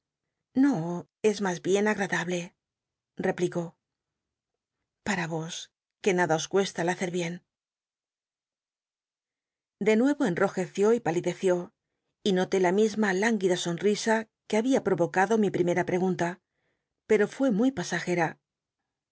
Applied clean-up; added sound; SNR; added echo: none; none; none; none.